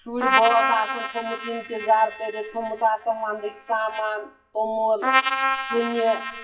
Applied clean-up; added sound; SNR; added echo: classical method WPE with log-MMSE.